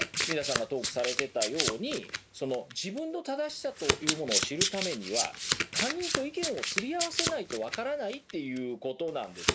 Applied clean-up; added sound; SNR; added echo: none; Domestic sounds, home sounds; 0 dB; none.